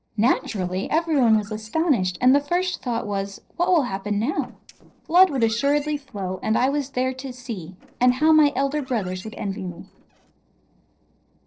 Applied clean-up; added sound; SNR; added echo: neural separator model SepFormer DNS4.